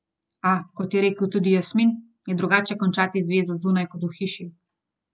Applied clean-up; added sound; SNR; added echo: none; none; none; none.